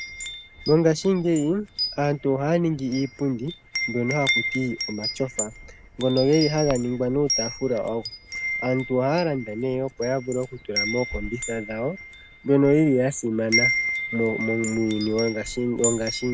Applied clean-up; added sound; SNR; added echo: none; Wind chime; 7 dB; none.